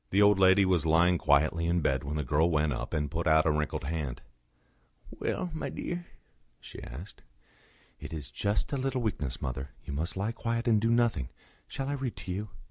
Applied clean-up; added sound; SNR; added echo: none; none; none; none.